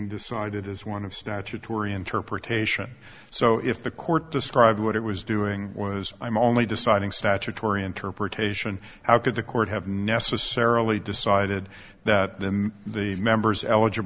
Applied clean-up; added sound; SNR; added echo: none; none; none; none.